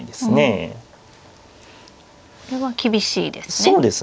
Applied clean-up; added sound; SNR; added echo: none; none; none; none.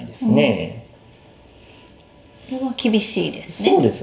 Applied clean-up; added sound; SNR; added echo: none; none; none; reverberation time 0.7 s.